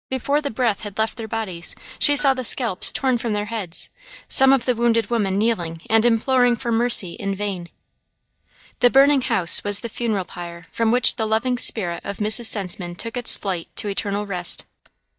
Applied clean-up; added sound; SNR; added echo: neural mask model DeepFilterNet 3.